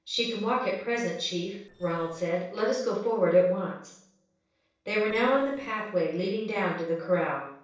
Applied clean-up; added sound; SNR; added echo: neural separator model SepFormer DNS4.